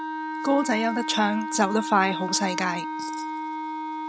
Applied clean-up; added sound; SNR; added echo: none; Wind instrument, woodwind instrument; 5 dB; none.